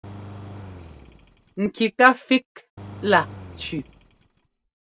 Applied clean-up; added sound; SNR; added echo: none; Engine; 16 dB; none.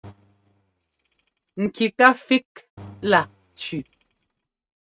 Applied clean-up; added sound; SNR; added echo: neural mask model RNNoise.